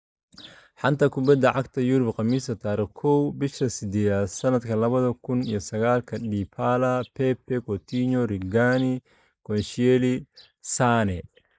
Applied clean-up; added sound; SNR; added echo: neural mask model Resemble Enhance denoiser.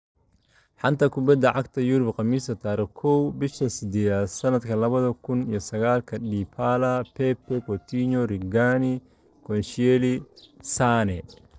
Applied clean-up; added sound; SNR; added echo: neural separator model SepFormer DNS4.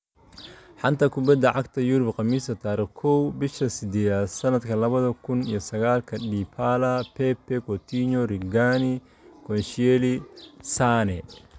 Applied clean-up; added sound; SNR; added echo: none; none; none; none.